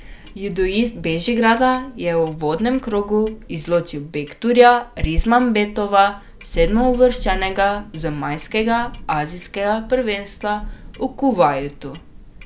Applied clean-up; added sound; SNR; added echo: none; Thunder + Clock; 12 dB; none.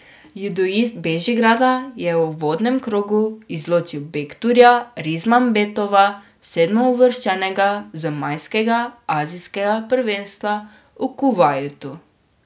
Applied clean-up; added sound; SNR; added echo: none; none; none; none.